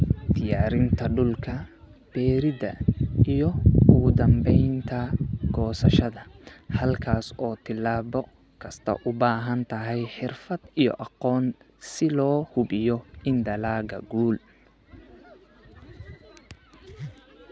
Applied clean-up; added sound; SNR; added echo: none; none; none; none.